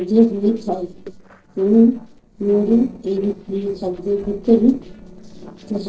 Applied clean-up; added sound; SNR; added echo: neural separator model SepFormer DNS4.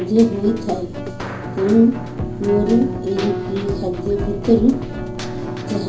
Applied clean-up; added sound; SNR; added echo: none; Keyboard (musical); 7 dB; reverberation time 0.3 s.